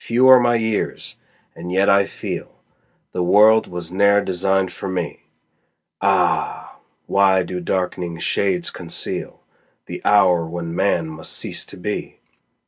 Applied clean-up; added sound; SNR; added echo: none; none; none; none.